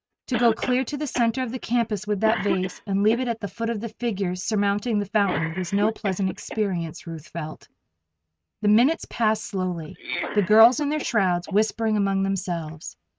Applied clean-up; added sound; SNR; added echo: neural mask model RNNoise.